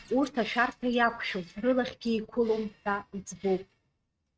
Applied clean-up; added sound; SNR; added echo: neural mask model RNNoise.